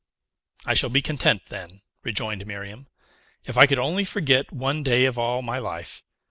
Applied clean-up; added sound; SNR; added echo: none; none; none; none.